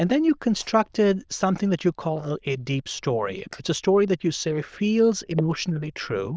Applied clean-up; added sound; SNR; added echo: neural diffusion model UNIVERSE++.